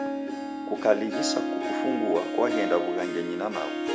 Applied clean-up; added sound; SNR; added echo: none; Harp; 1 dB; none.